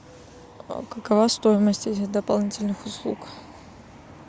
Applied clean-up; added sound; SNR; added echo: none; none; none; none.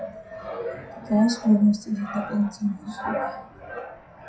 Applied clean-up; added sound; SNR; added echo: classical method WPE with log-MMSE.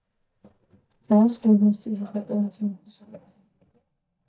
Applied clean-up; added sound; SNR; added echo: neural mask model DeepFilterNet 3.